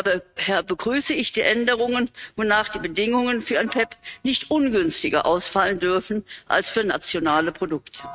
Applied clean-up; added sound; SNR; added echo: neural mask model RNNoise.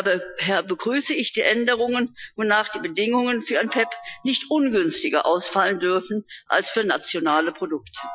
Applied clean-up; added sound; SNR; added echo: classical method Wiener filter.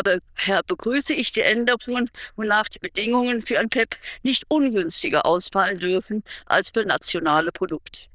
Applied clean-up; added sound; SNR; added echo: neural diffusion model UNIVERSE++.